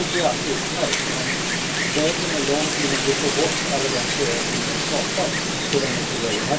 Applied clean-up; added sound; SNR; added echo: none; Wind; -3 dB; reverberation time 0.2 s.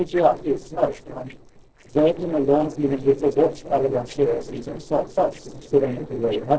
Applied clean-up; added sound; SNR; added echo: neural separator model SepFormer DNS4.